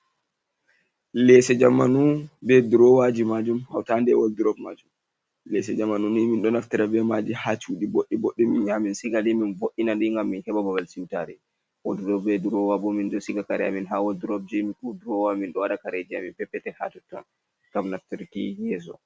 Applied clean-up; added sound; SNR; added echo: none; none; none; none.